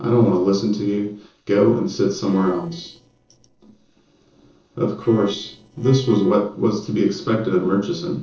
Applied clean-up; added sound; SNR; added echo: neural separator model SepFormer DNS4.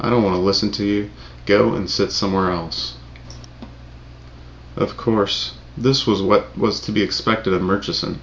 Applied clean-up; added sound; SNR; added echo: none; none; none; none.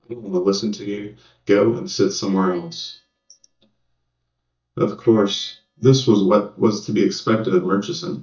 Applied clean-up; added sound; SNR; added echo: neural mask model DeepFilterNet 3.